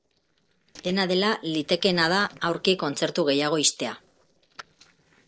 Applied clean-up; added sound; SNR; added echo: neural separator model SepFormer DNS4.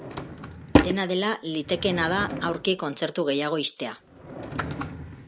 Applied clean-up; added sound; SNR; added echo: none; Drawer open or close / Wood; 2 dB; none.